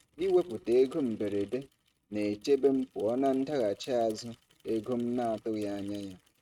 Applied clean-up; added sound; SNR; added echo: neural mask model RNNoise.